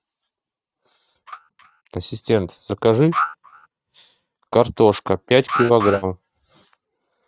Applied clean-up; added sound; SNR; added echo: neural mask model RNNoise.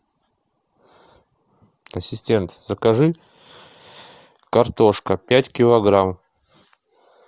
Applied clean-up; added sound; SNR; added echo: none; none; none; none.